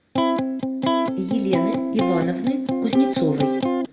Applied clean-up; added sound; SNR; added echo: none; Electric guitar; -4 dB; reverberation time 1.4 s.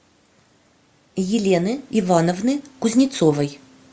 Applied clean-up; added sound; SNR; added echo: none; none; none; none.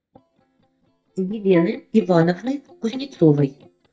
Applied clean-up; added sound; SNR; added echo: neural mask model DeepFilterNet 3.